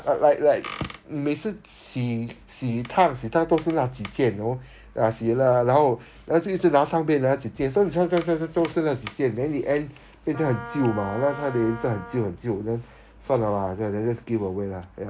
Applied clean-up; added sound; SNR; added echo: none; Wind instrument, woodwind instrument; 14 dB; none.